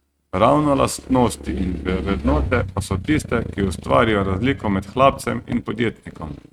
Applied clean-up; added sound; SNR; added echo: neural mask model RNNoise.